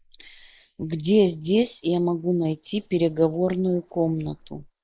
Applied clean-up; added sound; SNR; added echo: neural mask model Resemble Enhance denoiser.